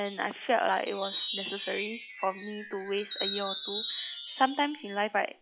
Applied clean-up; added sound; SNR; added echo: classical method log-MMSE.